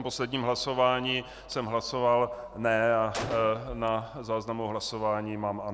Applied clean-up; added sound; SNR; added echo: none; Gunshot, gunfire; 17 dB; none.